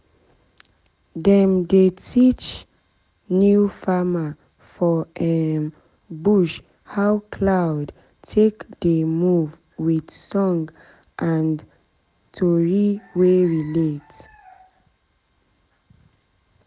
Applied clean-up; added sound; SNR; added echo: none; none; none; none.